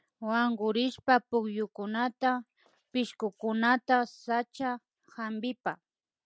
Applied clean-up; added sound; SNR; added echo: none; none; none; none.